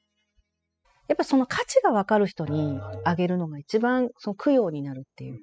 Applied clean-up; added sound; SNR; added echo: classical method spectral subtraction.